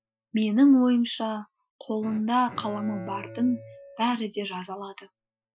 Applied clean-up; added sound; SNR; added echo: classical method Wiener filter.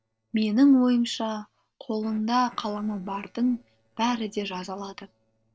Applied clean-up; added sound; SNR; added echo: neural separator model SepFormer DNS4.